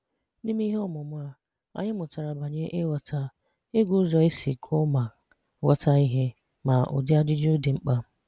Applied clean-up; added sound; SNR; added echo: none; none; none; none.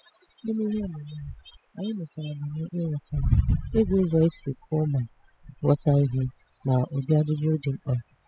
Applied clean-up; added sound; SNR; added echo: classical method spectral subtraction.